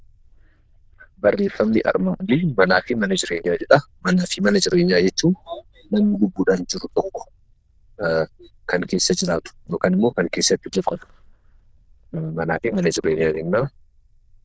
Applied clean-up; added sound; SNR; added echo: neural diffusion model UNIVERSE++.